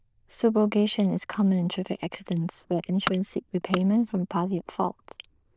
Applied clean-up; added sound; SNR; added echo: neural diffusion model UNIVERSE++.